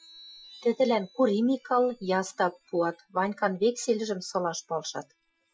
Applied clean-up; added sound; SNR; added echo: classical method Wiener filter.